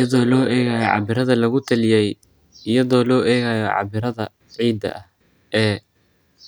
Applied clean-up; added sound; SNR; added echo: none; none; none; none.